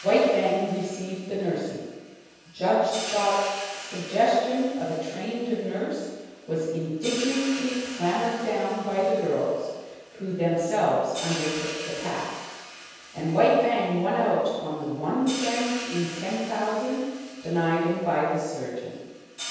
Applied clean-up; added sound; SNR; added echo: none; Hi-hat; 13 dB; reverberation time 1.2 s.